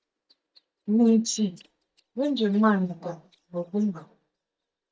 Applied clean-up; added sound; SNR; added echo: neural mask model DeepFilterNet 3.